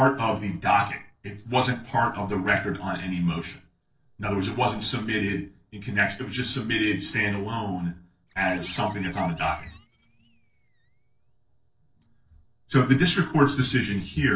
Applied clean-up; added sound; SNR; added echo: neural separator model SepFormer DNS4.